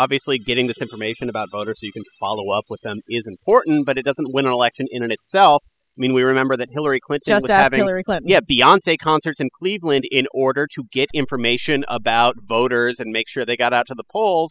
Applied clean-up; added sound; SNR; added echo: classical method spectral subtraction.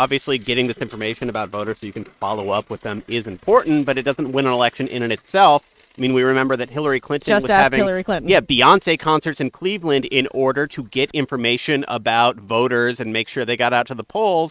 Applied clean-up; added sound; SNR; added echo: neural mask model RNNoise.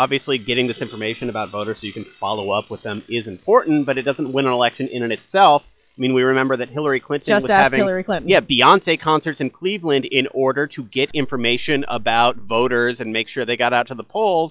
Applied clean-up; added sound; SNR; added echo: classical method log-MMSE.